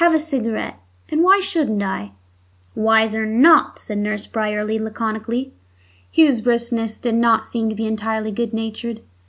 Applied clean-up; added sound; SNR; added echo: none; none; none; none.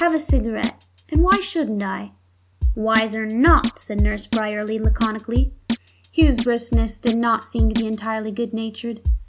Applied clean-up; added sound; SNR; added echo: none; Drum kit; 1 dB; none.